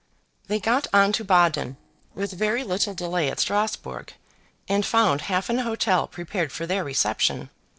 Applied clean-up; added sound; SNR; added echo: neural separator model SepFormer DNS4.